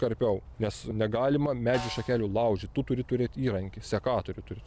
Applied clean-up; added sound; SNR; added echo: none; Snare drum; 17 dB; none.